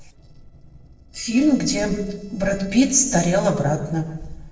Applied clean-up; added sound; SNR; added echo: neural separator model SepFormer DNS4.